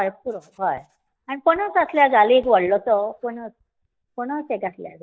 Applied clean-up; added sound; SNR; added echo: neural mask model DeepFilterNet 3.